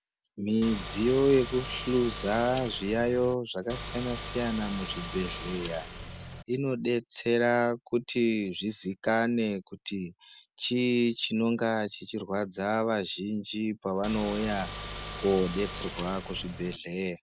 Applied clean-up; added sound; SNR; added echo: none; Car; 10 dB; none.